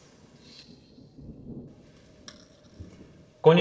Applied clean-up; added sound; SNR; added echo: none; Thunder; 20 dB; reverberation time 2.8 s.